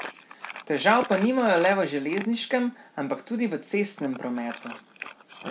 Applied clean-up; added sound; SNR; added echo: none; Crumpling, crinkling; 15 dB; none.